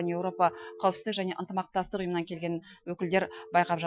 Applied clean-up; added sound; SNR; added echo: classical method Wiener filter.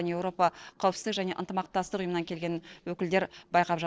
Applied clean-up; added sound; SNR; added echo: neural separator model SepFormer DNS4.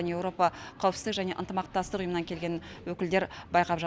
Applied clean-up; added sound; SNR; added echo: none; none; none; none.